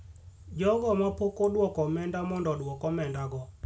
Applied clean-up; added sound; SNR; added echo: none; none; none; none.